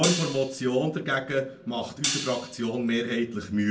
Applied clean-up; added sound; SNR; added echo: none; Hi-hat; 8 dB; reverberation time 0.3 s.